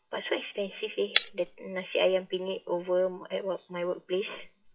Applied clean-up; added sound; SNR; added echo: classical method WPE with log-MMSE.